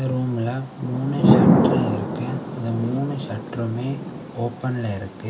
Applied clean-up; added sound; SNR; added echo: none; Thunder / Rain; -3 dB; reverberation time 0.4 s.